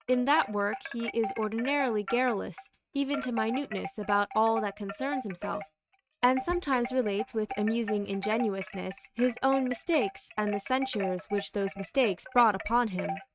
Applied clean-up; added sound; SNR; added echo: neural mask model RNNoise.